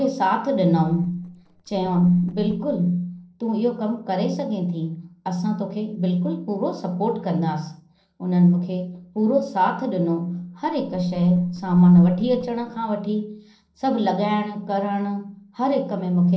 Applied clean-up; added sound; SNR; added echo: neural separator model SepFormer DNS4.